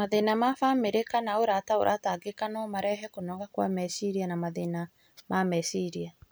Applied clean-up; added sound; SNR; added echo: none; none; none; none.